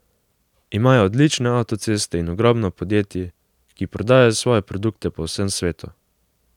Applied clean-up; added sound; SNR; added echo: none; none; none; none.